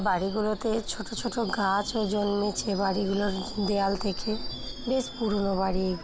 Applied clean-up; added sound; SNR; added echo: none; Screech / Subway, metro, underground; 9 dB; none.